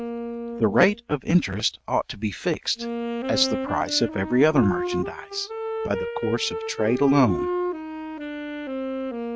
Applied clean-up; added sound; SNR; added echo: neural mask model RNNoise.